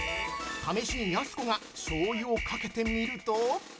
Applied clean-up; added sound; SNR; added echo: none; none; none; none.